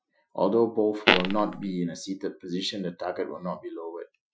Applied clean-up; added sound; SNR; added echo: classical method Wiener filter.